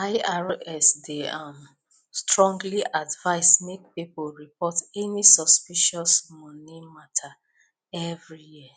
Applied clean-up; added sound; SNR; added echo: none; none; none; none.